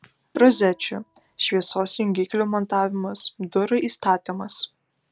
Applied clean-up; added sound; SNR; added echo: none; Plucked string instrument; 17 dB; none.